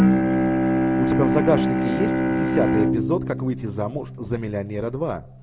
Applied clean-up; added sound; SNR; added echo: none; Bowed string instrument; -4 dB; none.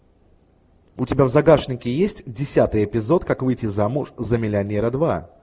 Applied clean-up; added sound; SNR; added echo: none; none; none; none.